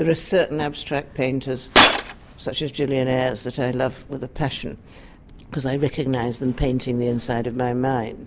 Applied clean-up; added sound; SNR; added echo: none; Shatter; -5 dB; none.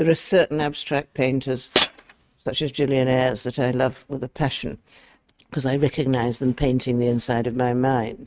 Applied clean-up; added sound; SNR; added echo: neural mask model RNNoise.